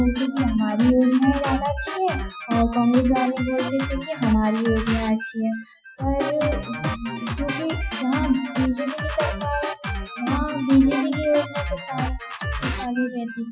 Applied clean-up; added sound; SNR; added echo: classical method Wiener filter.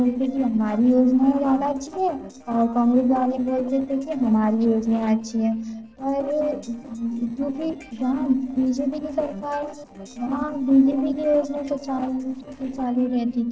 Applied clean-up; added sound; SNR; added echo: neural separator model SepFormer DNS4.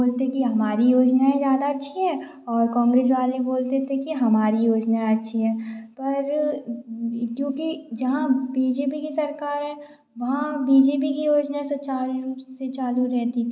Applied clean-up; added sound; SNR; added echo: none; none; none; none.